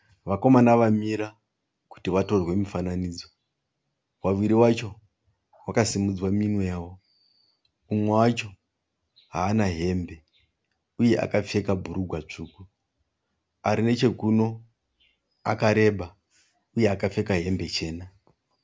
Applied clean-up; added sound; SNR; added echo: none; none; none; none.